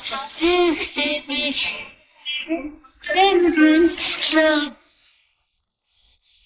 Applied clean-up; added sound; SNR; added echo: neural mask model Resemble Enhance denoiser.